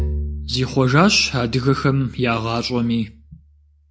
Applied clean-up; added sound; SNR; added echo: none; Bowed string instrument; 11 dB; none.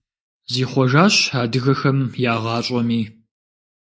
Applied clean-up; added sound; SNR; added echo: neural mask model Resemble Enhance denoiser.